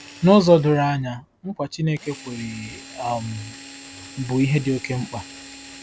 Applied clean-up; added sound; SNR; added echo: none; Drill; 19 dB; none.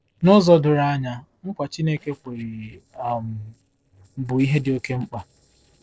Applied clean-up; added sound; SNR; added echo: neural separator model SepFormer DNS4.